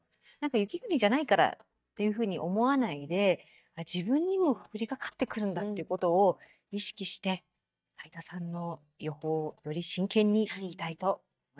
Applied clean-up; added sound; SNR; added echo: neural mask model DeepFilterNet 3.